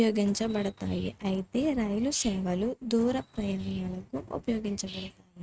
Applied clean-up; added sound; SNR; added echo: neural mask model RNNoise.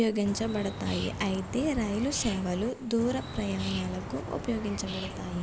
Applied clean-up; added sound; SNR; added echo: none; Bird; 8 dB; none.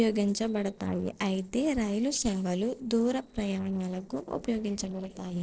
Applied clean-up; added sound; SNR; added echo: neural separator model SepFormer DNS4.